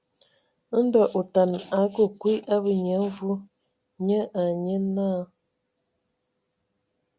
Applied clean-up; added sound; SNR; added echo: none; none; none; none.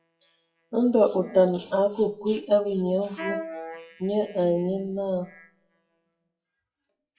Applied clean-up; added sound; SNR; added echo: classical method WPE with log-MMSE.